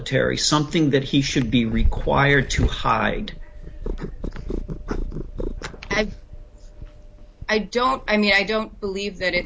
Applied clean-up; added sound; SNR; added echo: none; Purr; 6 dB; none.